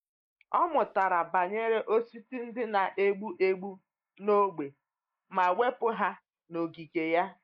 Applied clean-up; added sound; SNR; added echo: neural mask model Resemble Enhance denoiser.